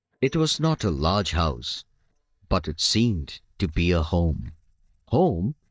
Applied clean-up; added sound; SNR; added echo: neural mask model DeepFilterNet 3.